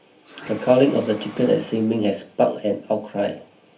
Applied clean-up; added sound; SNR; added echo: none; Mechanisms; 20 dB; reverberation time 0.3 s.